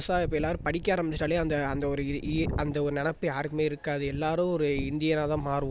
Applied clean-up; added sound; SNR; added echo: none; none; none; none.